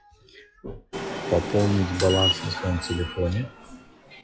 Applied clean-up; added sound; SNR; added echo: classical method log-MMSE.